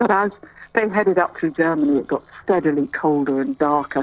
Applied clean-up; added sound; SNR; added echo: neural separator model SepFormer DNS4.